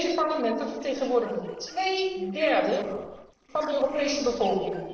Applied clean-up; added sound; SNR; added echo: neural separator model SepFormer DNS4.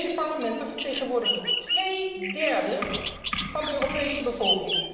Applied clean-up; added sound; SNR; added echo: none; Bird vocalization, bird call, bird song; 3 dB; reverberation time 1.2 s.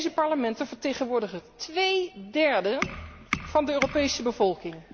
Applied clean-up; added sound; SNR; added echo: none; none; none; none.